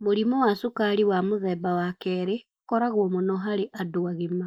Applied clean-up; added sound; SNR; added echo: neural mask model Resemble Enhance denoiser.